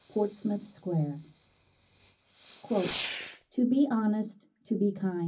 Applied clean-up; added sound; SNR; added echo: none; Fireworks; 12 dB; reverberation time 0.4 s.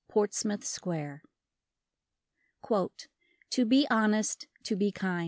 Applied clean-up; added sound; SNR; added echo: none; none; none; none.